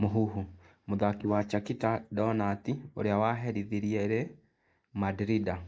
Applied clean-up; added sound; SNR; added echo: neural mask model Resemble Enhance denoiser.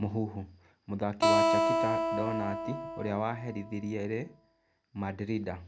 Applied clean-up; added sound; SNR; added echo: none; Acoustic guitar; -4 dB; none.